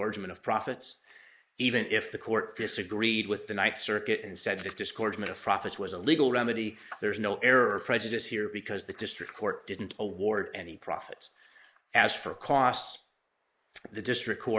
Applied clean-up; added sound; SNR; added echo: neural mask model Resemble Enhance denoiser.